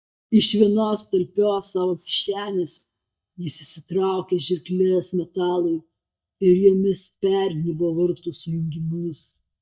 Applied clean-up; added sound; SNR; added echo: neural mask model DeepFilterNet 3.